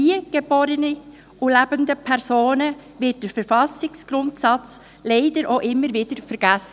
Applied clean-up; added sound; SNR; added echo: none; none; none; none.